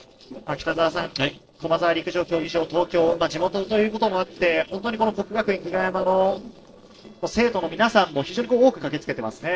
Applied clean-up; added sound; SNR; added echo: neural separator model SepFormer DNS4.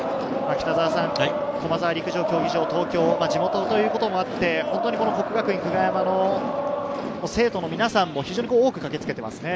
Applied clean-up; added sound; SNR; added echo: none; none; none; none.